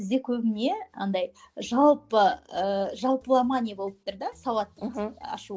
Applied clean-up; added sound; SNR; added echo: none; none; none; none.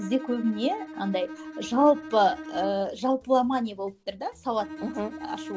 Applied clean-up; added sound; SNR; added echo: none; Bowed string instrument; 13 dB; none.